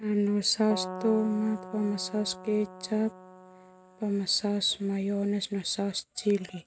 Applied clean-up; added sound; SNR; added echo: none; Keyboard (musical); 13 dB; none.